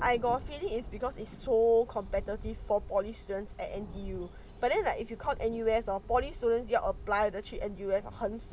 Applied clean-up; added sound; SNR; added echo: none; Thunder; 19 dB; none.